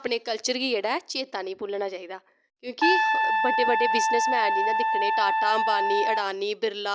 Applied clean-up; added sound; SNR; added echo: none; Trumpet; -5 dB; none.